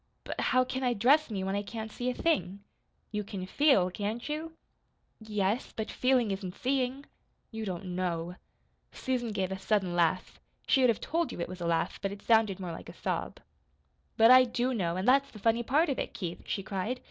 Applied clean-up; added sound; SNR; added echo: none; none; none; none.